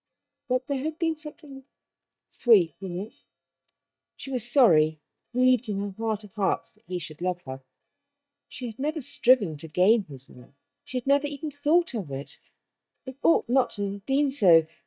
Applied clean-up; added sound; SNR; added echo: neural mask model DeepFilterNet 3.